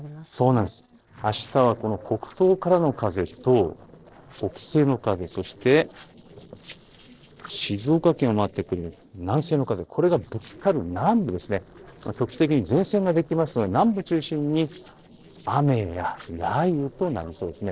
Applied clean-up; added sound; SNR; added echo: neural separator model SepFormer DNS4.